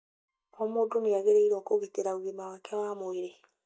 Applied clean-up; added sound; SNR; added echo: neural mask model DeepFilterNet 3.